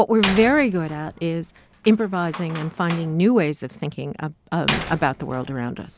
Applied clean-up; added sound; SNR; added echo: none; Slam; 11 dB; none.